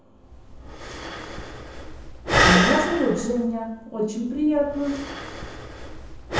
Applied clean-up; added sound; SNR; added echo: none; Breathing; 0 dB; reverberation time 0.7 s.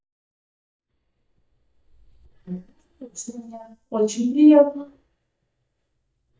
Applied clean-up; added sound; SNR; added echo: neural mask model DeepFilterNet 3.